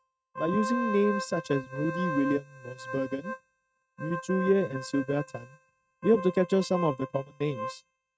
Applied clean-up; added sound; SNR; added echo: neural mask model RNNoise.